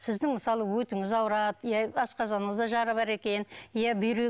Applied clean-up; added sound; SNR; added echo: none; none; none; none.